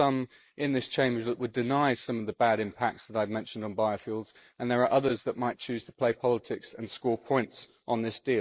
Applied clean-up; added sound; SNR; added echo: neural mask model Resemble Enhance denoiser.